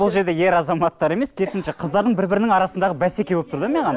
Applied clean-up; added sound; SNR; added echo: none; none; none; none.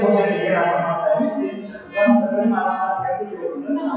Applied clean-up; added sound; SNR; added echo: classical method WPE with log-MMSE.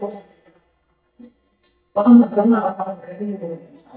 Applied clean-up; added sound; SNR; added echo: neural mask model DeepFilterNet 3.